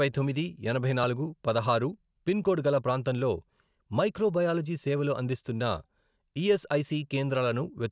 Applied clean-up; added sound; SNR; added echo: none; none; none; none.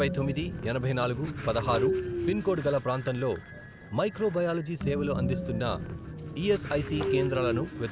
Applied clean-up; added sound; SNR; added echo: none; Train; 4 dB; none.